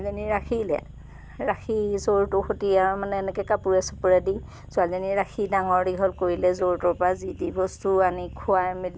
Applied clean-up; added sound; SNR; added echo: none; Purr; 16 dB; none.